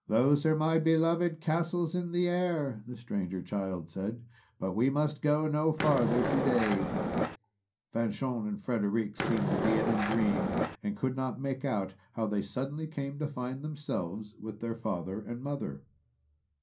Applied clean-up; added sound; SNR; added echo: none; Skateboard; 0 dB; reverberation time 0.3 s.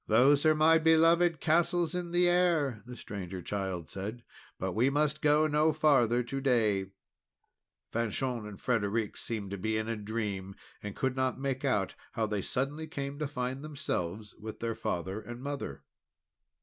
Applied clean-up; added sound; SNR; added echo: none; none; none; none.